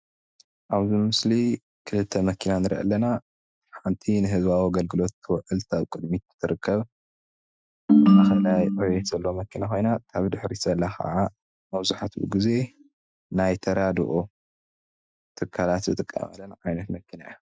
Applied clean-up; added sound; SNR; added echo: classical method Wiener filter.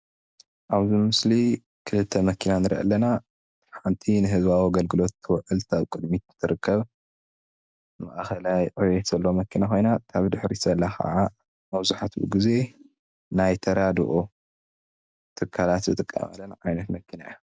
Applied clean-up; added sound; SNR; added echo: none; none; none; none.